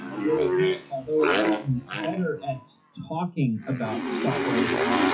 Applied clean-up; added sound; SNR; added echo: classical method WPE with log-MMSE.